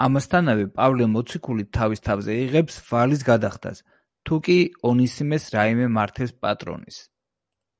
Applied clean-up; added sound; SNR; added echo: none; none; none; none.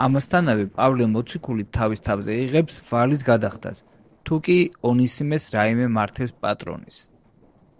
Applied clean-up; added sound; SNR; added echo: neural separator model SepFormer DNS4.